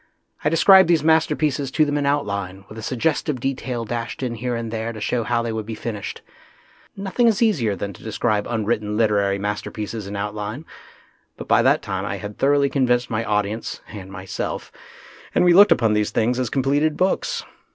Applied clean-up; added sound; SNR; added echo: none; none; none; none.